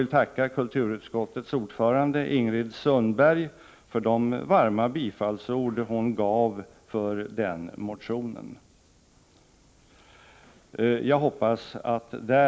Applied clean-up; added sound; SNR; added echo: none; none; none; none.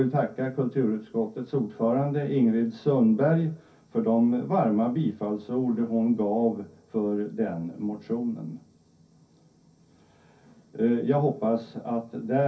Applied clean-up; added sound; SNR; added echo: none; none; none; reverberation time 0.3 s.